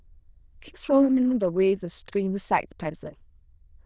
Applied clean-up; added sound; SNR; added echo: neural diffusion model UNIVERSE++.